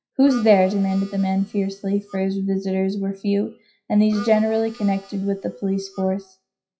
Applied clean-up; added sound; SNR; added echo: classical method WPE with log-MMSE.